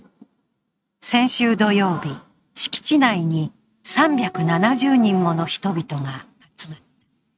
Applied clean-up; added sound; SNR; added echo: neural mask model RNNoise.